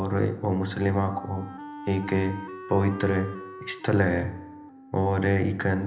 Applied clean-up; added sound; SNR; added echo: none; Wind instrument, woodwind instrument; 16 dB; reverberation time 0.8 s.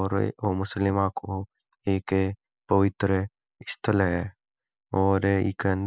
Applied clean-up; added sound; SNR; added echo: none; none; none; none.